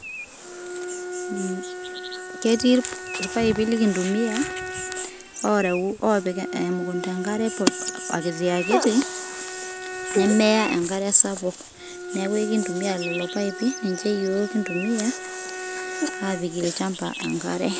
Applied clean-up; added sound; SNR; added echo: none; Bowed string instrument; 11 dB; none.